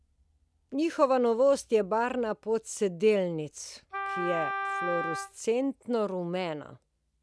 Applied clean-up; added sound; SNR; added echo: none; Wind instrument, woodwind instrument; 6 dB; none.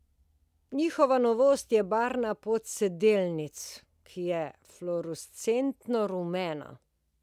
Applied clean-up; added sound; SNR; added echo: none; none; none; none.